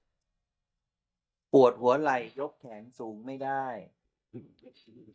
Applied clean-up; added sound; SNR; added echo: neural mask model DeepFilterNet 3.